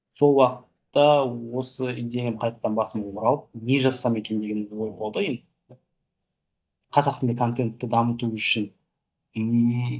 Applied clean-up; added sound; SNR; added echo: neural mask model DeepFilterNet 3.